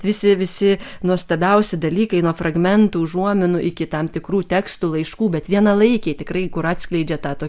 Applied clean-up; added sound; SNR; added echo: none; none; none; none.